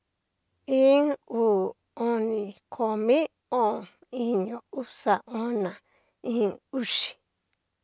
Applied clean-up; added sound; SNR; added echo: none; none; none; none.